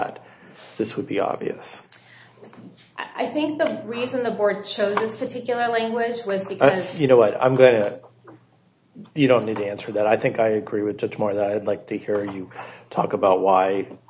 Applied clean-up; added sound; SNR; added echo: none; none; none; none.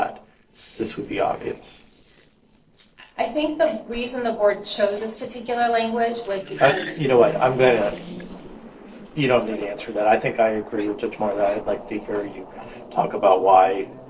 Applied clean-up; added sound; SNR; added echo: neural separator model SepFormer DNS4.